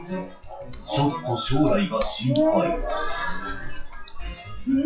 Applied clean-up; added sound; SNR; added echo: classical method WPE with log-MMSE.